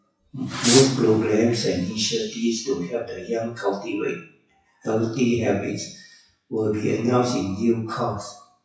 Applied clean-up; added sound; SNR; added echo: classical method WPE with log-MMSE.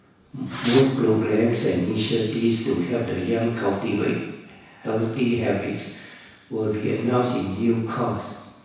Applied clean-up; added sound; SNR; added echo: none; Fireworks; 7 dB; reverberation time 1.1 s.